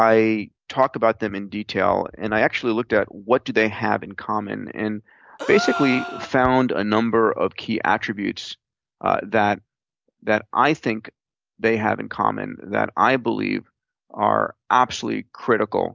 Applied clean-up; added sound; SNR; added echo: none; Gasp; 10 dB; none.